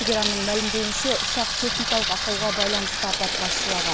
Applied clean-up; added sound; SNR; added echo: none; Sink (filling or washing) / Water tap, faucet; -3 dB; none.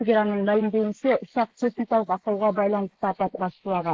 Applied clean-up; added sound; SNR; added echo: neural mask model Resemble Enhance denoiser.